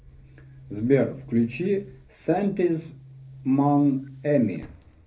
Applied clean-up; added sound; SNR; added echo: none; Boom; 19 dB; reverberation time 0.3 s.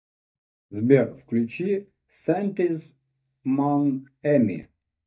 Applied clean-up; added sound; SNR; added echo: neural mask model DeepFilterNet 3.